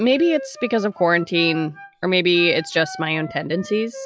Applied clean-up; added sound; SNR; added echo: classical method log-MMSE.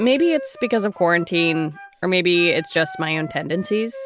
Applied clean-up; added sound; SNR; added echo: none; Wind instrument, woodwind instrument; 16 dB; none.